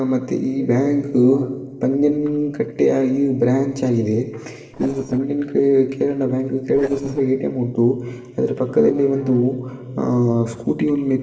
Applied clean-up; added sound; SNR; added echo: neural separator model SepFormer DNS4.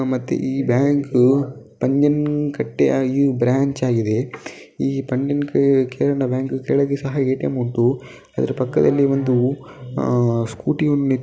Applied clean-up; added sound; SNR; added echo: none; none; none; none.